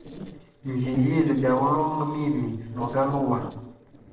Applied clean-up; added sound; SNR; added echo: neural separator model SepFormer DNS4.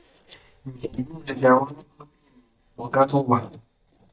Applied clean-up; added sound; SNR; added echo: neural mask model DeepFilterNet 3.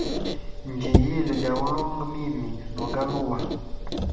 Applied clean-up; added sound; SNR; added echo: none; Squeak; -2 dB; reverberation time 0.8 s.